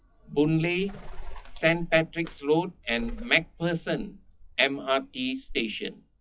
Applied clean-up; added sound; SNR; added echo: classical method WPE with log-MMSE.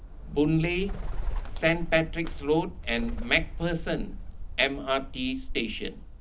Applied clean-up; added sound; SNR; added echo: none; Bird; 5 dB; reverberation time 0.4 s.